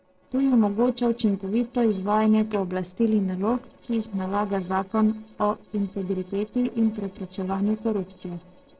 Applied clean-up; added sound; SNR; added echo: neural separator model SepFormer DNS4.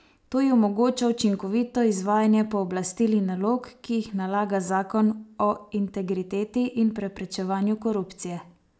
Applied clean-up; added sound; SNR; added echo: none; none; none; none.